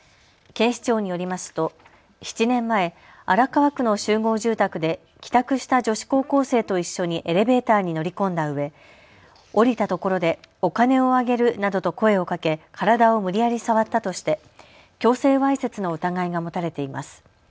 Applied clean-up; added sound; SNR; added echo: none; none; none; none.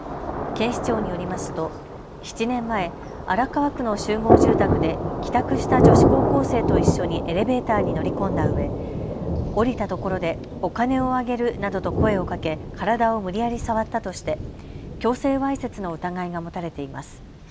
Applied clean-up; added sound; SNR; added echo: none; Thunder; -1 dB; none.